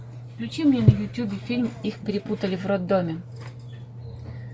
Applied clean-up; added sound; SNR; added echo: none; none; none; none.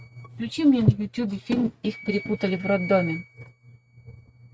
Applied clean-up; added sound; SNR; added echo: neural mask model RNNoise.